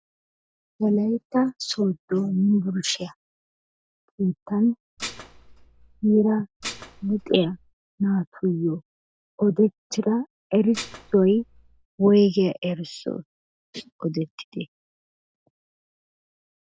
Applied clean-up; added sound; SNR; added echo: none; Dishes, pots, and pans; 15 dB; none.